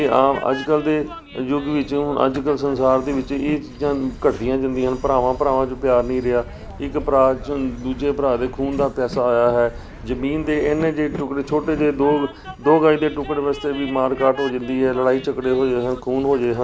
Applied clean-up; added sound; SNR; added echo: none; Train; 15 dB; none.